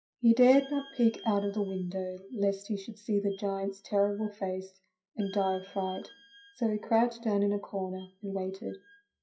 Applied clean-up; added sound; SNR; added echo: classical method WPE with log-MMSE.